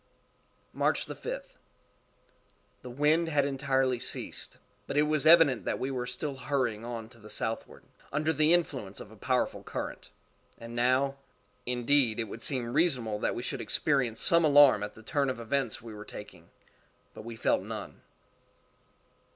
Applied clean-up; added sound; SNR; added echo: none; none; none; none.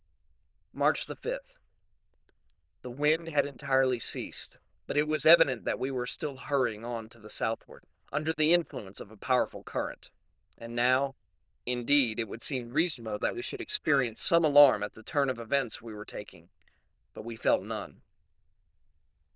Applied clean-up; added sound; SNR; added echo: neural diffusion model UNIVERSE++.